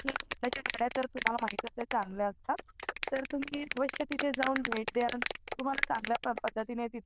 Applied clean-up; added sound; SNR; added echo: neural diffusion model UNIVERSE++.